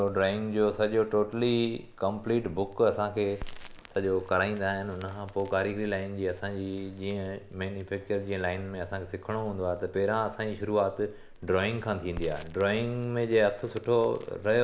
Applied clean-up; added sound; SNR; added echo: none; Crackle; 18 dB; none.